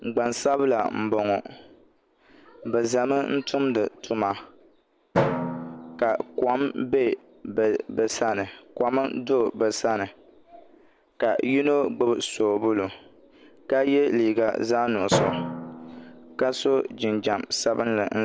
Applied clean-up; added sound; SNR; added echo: none; Drum; 11 dB; none.